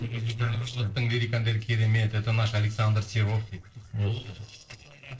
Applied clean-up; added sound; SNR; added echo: neural separator model SepFormer DNS4.